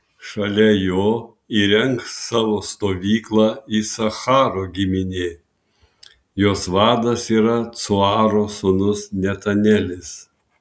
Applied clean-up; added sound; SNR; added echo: none; none; none; none.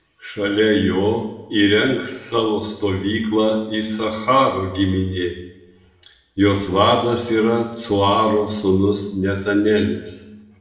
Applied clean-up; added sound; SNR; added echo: none; none; none; reverberation time 0.9 s.